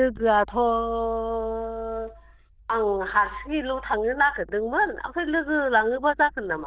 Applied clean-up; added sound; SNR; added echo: neural diffusion model UNIVERSE++.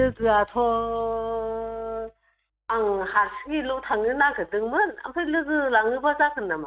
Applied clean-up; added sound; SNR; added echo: neural mask model RNNoise.